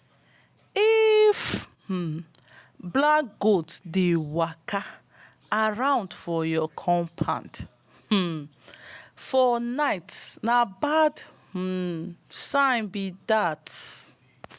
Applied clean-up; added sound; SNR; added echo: none; none; none; none.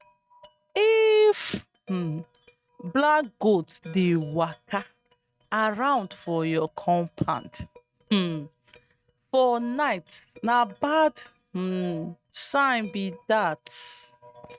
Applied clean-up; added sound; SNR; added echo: neural mask model RNNoise.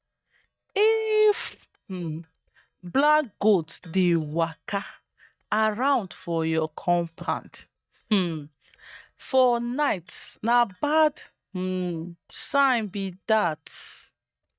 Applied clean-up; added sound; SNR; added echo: neural mask model DeepFilterNet 3.